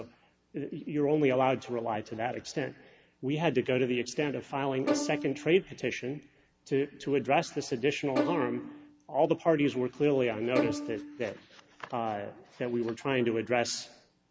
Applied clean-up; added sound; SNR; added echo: none; Bowed string instrument; 7 dB; none.